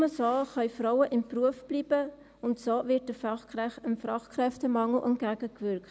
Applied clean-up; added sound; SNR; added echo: none; none; none; none.